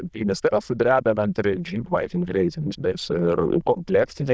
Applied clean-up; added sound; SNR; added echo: neural diffusion model UNIVERSE++.